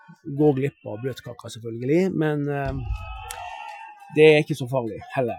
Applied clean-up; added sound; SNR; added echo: classical method Wiener filter.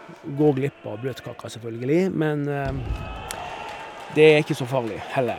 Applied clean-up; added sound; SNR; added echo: none; Applause / Cheering; 14 dB; none.